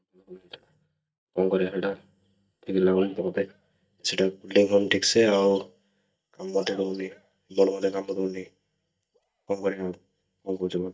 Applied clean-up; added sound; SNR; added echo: neural mask model DeepFilterNet 3.